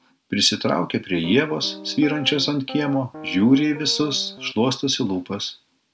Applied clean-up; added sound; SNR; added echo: none; Piano; 15 dB; none.